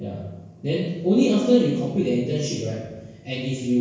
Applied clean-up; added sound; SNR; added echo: none; none; none; reverberation time 1.0 s.